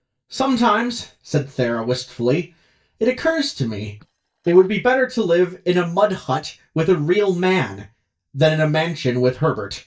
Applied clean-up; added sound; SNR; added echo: neural mask model DeepFilterNet 3.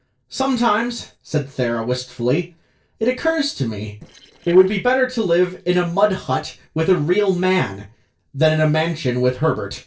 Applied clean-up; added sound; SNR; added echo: neural separator model SepFormer DNS4.